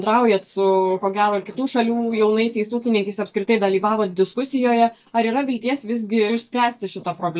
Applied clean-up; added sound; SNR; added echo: neural mask model DeepFilterNet 3.